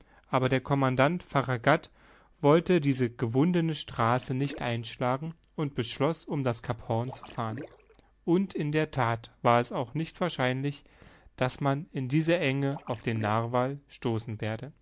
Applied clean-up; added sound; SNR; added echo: none; Splash, splatter; 18 dB; none.